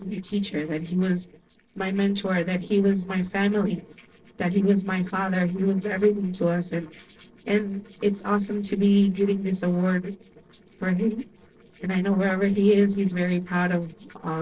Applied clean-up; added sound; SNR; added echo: neural separator model SepFormer DNS4.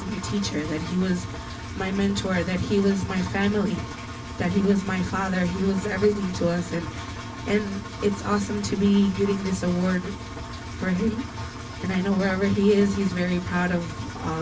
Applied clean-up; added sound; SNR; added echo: none; Engine; 10 dB; reverberation time 0.2 s.